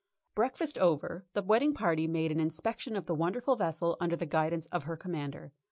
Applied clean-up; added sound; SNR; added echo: none; none; none; none.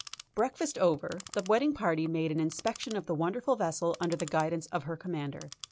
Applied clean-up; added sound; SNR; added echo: none; Clock; 19 dB; none.